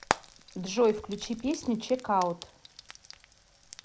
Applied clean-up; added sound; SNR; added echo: none; Frying (food); 9 dB; none.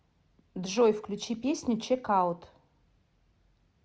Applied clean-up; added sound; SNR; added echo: none; none; none; none.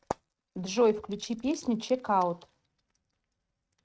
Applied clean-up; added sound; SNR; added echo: neural mask model RNNoise.